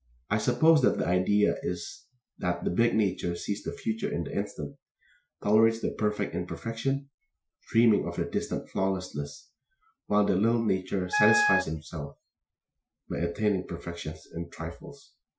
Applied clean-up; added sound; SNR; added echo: classical method Wiener filter.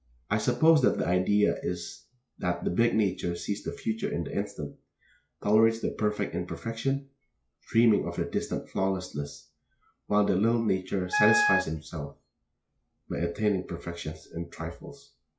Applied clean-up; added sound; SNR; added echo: classical method log-MMSE.